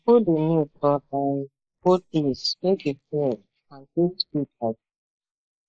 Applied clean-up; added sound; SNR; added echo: neural mask model Resemble Enhance denoiser.